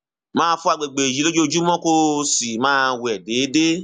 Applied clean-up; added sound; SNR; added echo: none; none; none; none.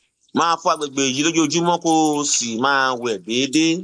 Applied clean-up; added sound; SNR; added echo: neural mask model Resemble Enhance denoiser.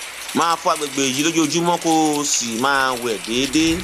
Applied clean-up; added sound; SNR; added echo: none; Rain; 11 dB; none.